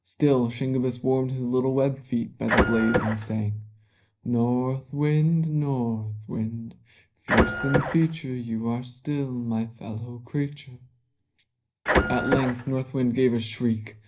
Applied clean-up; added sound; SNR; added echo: none; Printer; -1 dB; reverberation time 0.5 s.